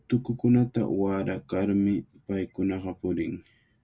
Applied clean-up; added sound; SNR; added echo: none; none; none; none.